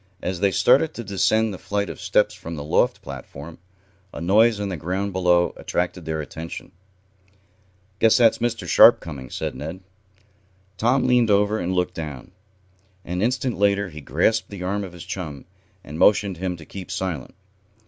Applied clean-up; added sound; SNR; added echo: none; none; none; none.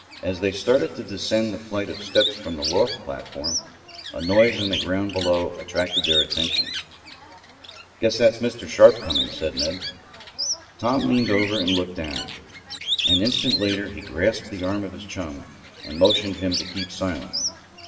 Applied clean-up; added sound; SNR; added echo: none; Bird; 5 dB; reverberation time 2.8 s.